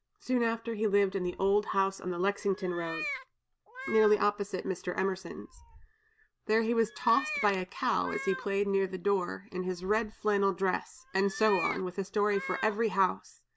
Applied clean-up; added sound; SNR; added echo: none; Meow; 14 dB; none.